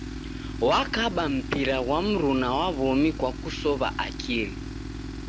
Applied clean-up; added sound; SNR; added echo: none; Tools; 8 dB; none.